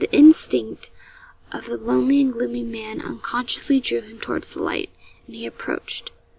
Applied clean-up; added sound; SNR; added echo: none; none; none; none.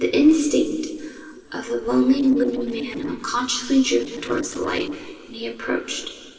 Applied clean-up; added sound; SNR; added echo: neural separator model SepFormer DNS4.